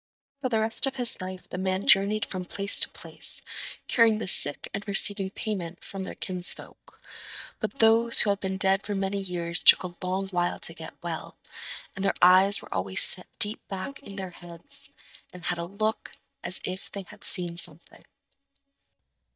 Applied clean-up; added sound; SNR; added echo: neural mask model DeepFilterNet 3.